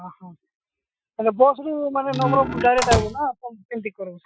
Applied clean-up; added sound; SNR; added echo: classical method Wiener filter.